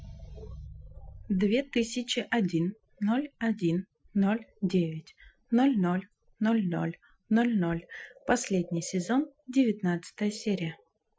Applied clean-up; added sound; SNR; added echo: classical method Wiener filter.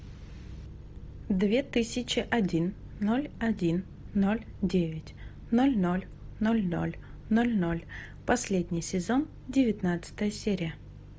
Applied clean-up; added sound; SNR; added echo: none; none; none; none.